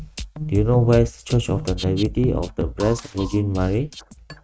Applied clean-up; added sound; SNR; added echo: neural mask model RNNoise.